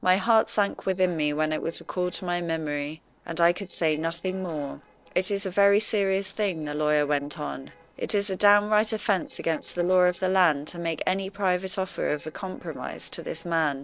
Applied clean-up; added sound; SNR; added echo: neural separator model SepFormer DNS4.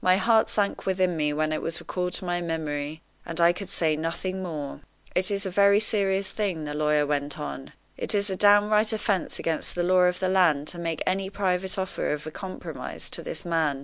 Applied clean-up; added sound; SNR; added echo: none; none; none; none.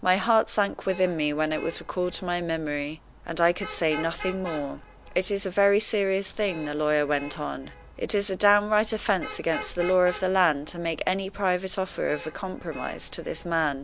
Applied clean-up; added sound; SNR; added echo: none; Traffic noise, roadway noise / Vehicle horn, car horn, honking; 17 dB; none.